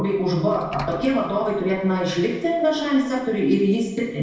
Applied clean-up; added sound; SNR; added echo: none; Sliding door; 20 dB; reverberation time 0.9 s.